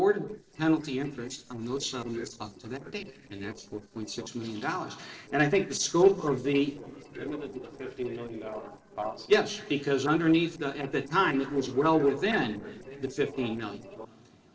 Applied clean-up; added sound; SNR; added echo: neural separator model SepFormer DNS4.